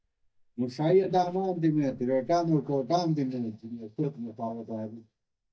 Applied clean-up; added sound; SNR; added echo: neural mask model DeepFilterNet 3.